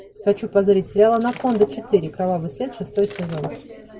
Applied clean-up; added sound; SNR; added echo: none; Shatter; 17 dB; none.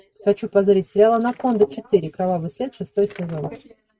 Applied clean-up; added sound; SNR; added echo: neural mask model RNNoise.